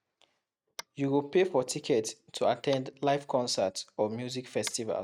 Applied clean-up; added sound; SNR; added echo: neural mask model RNNoise.